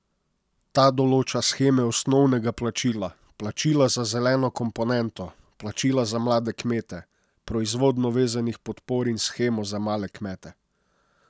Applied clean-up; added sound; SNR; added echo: none; none; none; none.